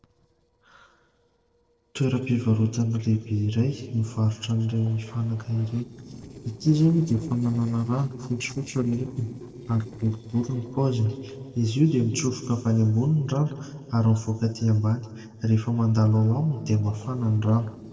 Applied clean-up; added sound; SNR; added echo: neural separator model SepFormer DNS4.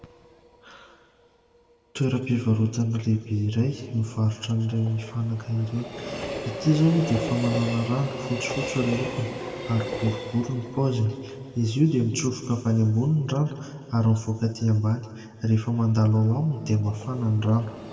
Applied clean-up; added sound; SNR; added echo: none; Train; 13 dB; reverberation time 1.9 s.